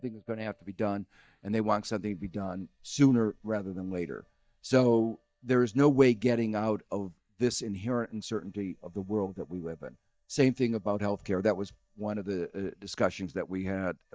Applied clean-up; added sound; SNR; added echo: neural mask model DeepFilterNet 3.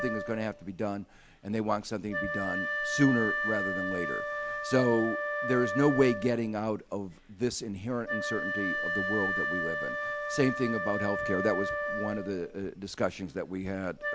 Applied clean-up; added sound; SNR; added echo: none; Wind instrument, woodwind instrument; 3 dB; none.